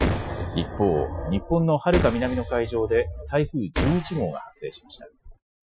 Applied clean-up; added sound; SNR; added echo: classical method Wiener filter.